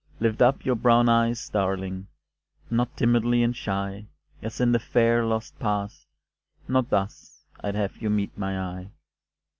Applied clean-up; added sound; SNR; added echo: none; none; none; none.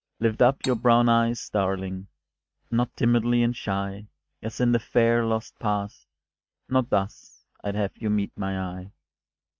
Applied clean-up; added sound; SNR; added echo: neural mask model RNNoise.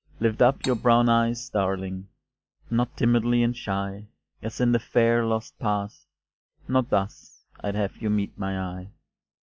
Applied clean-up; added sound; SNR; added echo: classical method log-MMSE.